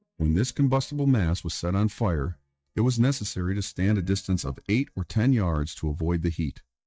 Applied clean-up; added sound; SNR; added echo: neural mask model DeepFilterNet 3.